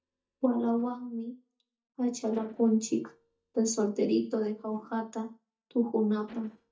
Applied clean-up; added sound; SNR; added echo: neural mask model DeepFilterNet 3.